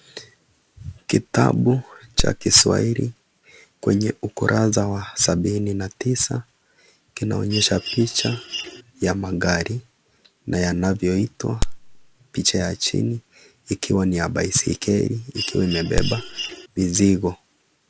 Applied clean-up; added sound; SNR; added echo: none; Mechanisms + Crack; 6 dB; none.